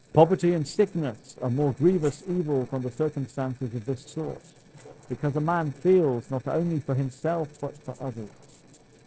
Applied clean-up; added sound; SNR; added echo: neural separator model SepFormer DNS4.